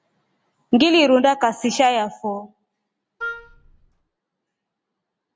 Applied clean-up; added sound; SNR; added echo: none; Wind instrument, woodwind instrument; 13 dB; none.